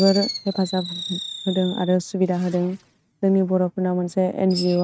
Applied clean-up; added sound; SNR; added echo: neural mask model RNNoise.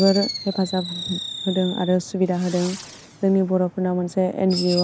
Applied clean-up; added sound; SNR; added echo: none; Fireworks; 11 dB; none.